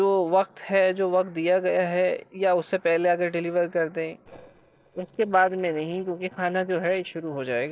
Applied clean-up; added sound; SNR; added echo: neural separator model SepFormer DNS4.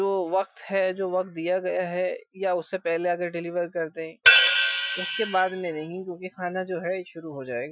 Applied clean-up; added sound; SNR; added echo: classical method Wiener filter.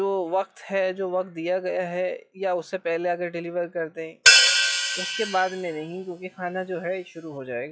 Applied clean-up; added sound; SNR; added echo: classical method log-MMSE.